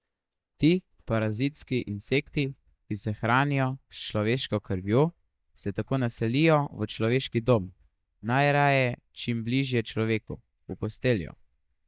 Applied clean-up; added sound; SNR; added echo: neural mask model DeepFilterNet 3.